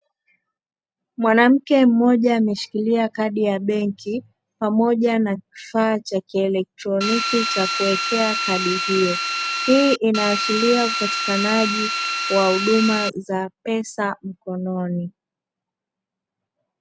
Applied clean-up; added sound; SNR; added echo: none; Drill; 2 dB; none.